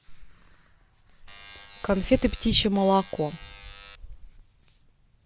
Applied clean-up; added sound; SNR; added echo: none; Alarm; 17 dB; none.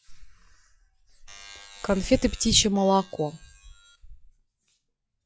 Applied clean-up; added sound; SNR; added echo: classical method log-MMSE.